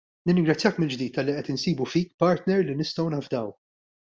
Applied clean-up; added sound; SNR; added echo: none; none; none; none.